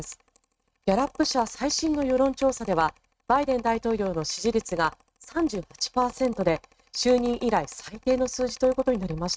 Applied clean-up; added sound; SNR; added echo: neural mask model RNNoise.